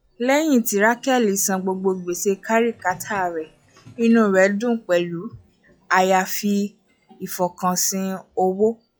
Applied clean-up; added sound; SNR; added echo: classical method log-MMSE.